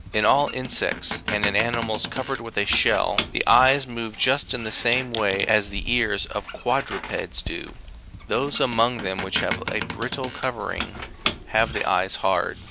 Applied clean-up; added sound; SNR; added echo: none; Squeak; 9 dB; none.